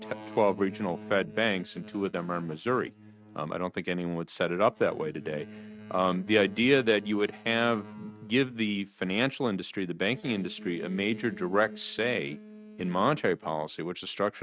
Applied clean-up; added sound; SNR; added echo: neural mask model RNNoise.